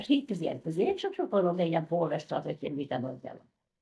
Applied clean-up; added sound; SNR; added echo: neural mask model DeepFilterNet 3.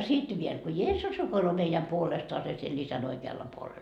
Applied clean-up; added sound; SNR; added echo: none; none; none; none.